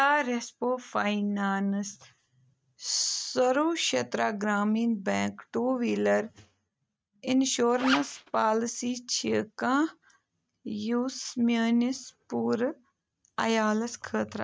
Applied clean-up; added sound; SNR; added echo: neural mask model RNNoise.